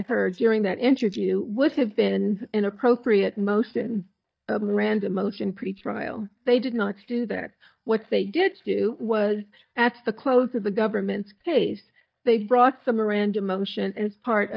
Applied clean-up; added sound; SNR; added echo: neural mask model DeepFilterNet 3.